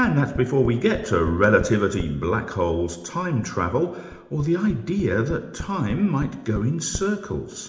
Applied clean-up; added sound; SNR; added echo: none; Tap; 16 dB; reverberation time 0.8 s.